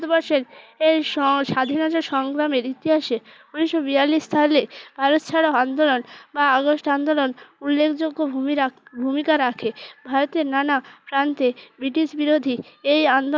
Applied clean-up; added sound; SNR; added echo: none; none; none; none.